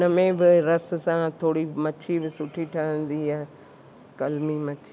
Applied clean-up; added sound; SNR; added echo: none; none; none; none.